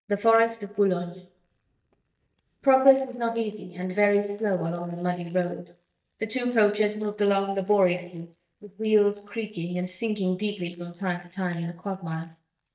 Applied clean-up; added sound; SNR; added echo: neural mask model DeepFilterNet 3.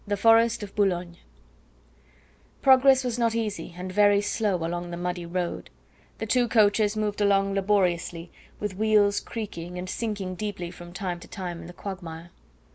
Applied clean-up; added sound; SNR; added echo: none; none; none; none.